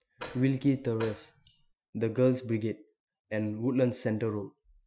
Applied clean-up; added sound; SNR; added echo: classical method Wiener filter.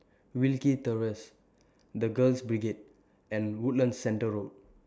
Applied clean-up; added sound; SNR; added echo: none; none; none; none.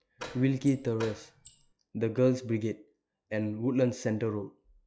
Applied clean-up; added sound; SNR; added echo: classical method log-MMSE.